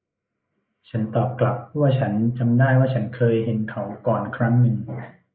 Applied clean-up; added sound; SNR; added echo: neural mask model Resemble Enhance denoiser.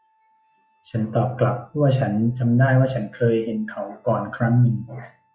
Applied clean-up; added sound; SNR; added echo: classical method log-MMSE.